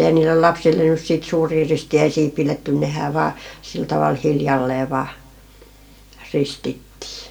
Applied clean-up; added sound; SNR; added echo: none; none; none; reverberation time 0.6 s.